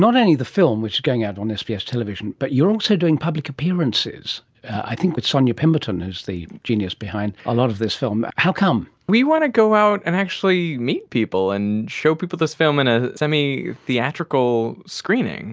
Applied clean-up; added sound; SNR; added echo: none; none; none; none.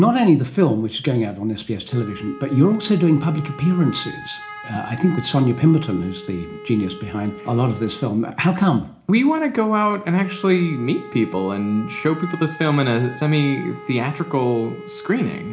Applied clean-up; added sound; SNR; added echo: none; Wind instrument, woodwind instrument; 17 dB; reverberation time 0.4 s.